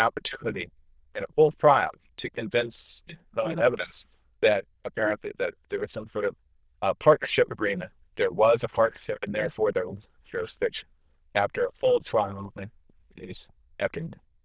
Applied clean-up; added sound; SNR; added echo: neural diffusion model UNIVERSE++.